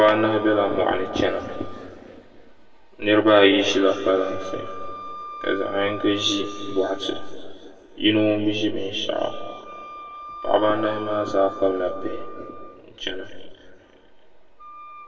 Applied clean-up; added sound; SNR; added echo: none; Wind instrument, woodwind instrument; 16 dB; reverberation time 2.4 s.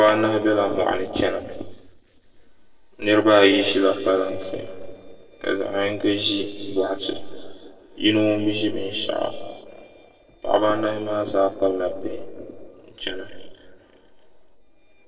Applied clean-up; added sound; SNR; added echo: neural separator model SepFormer DNS4.